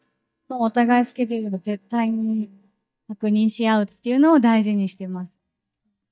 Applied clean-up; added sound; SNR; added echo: neural mask model DeepFilterNet 3.